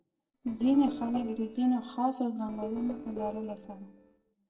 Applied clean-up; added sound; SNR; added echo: neural separator model SepFormer DNS4.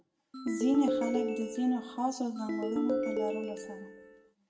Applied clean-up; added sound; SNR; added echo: none; Ringtone; 1 dB; reverberation time 0.6 s.